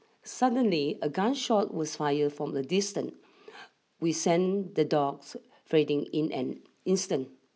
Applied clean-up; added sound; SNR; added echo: none; none; none; none.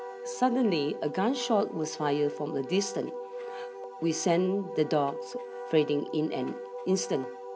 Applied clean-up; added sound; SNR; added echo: none; Wind instrument, woodwind instrument; 10 dB; none.